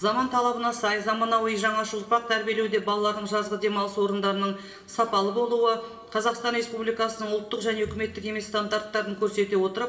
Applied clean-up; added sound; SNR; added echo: none; none; none; reverberation time 1.3 s.